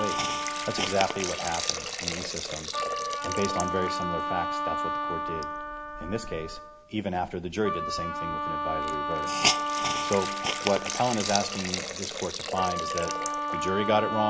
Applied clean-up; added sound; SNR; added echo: none; Hiss + Wind instrument, woodwind instrument; -1 dB; none.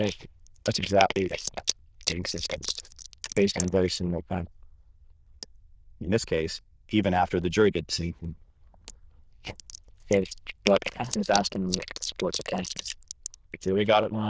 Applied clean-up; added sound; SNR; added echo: neural diffusion model UNIVERSE++.